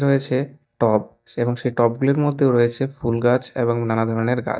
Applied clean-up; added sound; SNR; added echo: neural mask model DeepFilterNet 3.